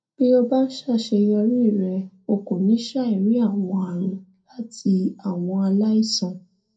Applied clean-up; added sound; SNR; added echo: none; none; none; reverberation time 0.2 s.